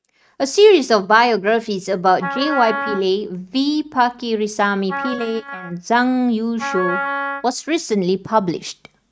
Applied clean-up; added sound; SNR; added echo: neural mask model RNNoise.